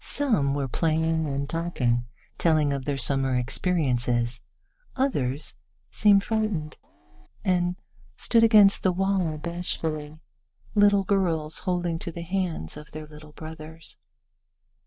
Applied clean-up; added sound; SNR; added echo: neural separator model SepFormer DNS4.